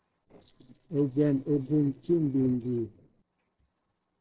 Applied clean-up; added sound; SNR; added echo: neural separator model SepFormer DNS4.